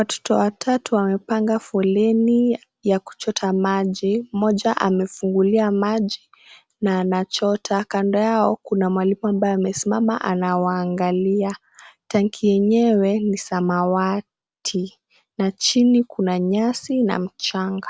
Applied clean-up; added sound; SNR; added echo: none; none; none; none.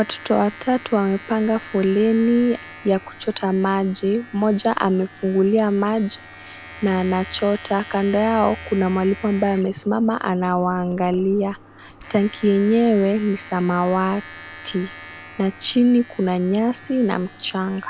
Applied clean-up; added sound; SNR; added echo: none; Domestic sounds, home sounds; 17 dB; none.